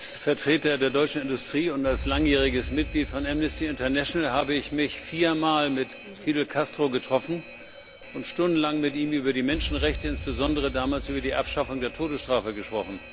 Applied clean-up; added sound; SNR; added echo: none; Alarm; 11 dB; none.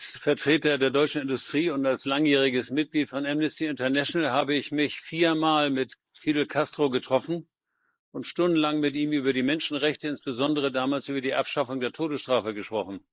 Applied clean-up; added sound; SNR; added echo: neural mask model Resemble Enhance denoiser.